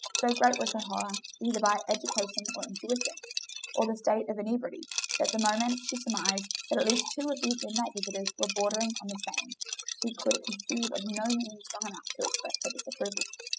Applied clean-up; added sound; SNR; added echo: classical method spectral subtraction.